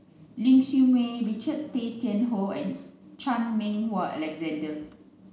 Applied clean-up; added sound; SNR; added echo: none; none; none; none.